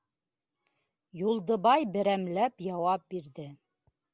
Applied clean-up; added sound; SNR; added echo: none; none; none; none.